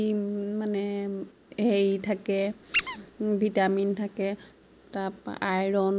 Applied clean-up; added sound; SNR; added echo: none; Squeak; 5 dB; none.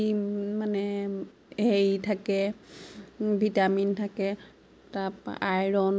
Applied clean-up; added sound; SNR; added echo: none; none; none; none.